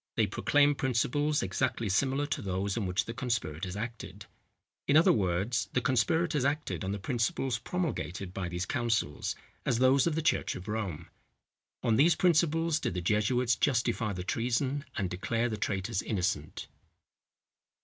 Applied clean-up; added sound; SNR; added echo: none; none; none; none.